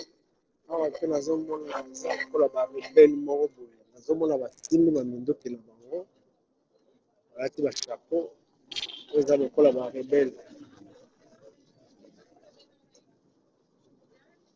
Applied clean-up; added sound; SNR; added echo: neural separator model SepFormer DNS4.